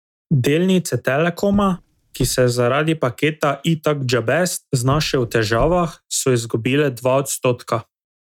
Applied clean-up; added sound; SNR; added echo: neural mask model RNNoise.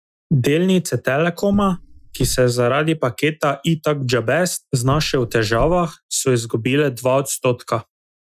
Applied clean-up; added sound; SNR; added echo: classical method Wiener filter.